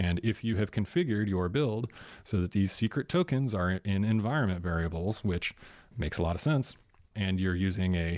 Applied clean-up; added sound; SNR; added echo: none; none; none; none.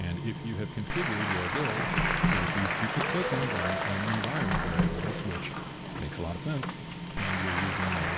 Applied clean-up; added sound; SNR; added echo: none; Printer + Applause / Crowd; -4 dB; none.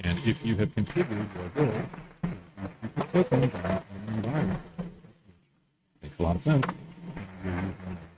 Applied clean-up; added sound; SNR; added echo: neural mask model RNNoise.